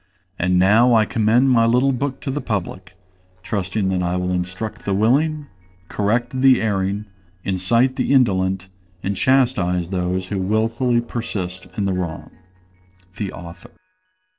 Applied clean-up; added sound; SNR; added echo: neural separator model SepFormer DNS4.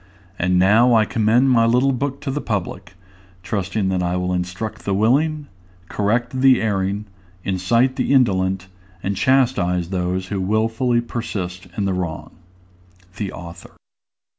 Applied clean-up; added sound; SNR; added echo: none; none; none; none.